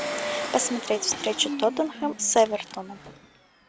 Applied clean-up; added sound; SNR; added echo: none; Engine; 8 dB; none.